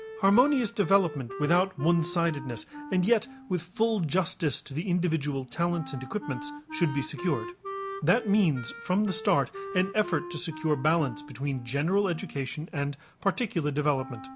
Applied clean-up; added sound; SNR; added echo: none; Wind instrument, woodwind instrument; 14 dB; none.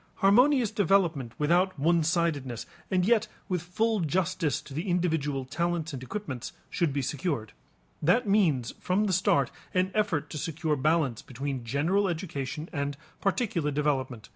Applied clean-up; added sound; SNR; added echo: none; none; none; none.